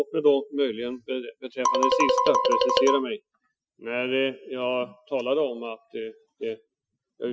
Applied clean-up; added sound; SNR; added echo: classical method Wiener filter.